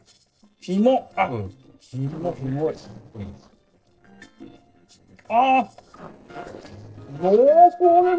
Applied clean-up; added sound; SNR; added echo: neural separator model SepFormer DNS4.